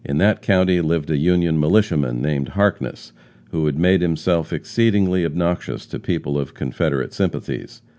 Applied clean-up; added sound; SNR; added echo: none; none; none; none.